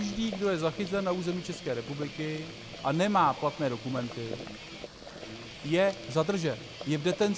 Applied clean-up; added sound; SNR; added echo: none; Guitar + Boiling; 12 dB; none.